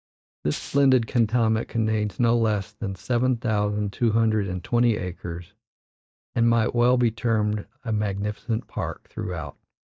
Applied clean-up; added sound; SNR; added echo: neural mask model DeepFilterNet 3.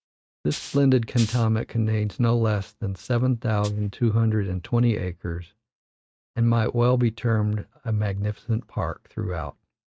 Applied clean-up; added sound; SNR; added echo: neural mask model RNNoise.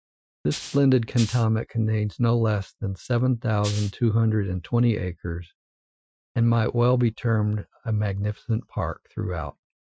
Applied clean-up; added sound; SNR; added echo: classical method Wiener filter.